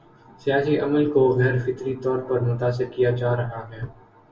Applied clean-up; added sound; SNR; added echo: none; none; none; reverberation time 0.1 s.